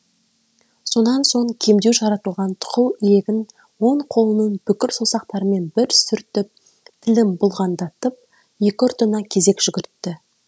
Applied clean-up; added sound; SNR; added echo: none; none; none; none.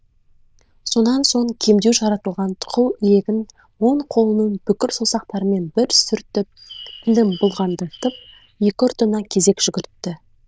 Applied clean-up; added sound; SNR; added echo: neural diffusion model UNIVERSE++.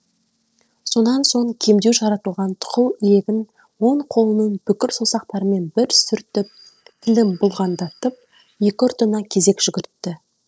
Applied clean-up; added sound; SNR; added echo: neural separator model SepFormer DNS4.